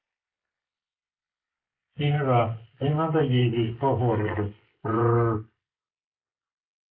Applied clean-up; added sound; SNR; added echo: neural mask model Resemble Enhance denoiser.